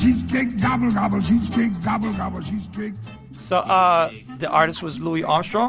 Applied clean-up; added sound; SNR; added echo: none; none; none; none.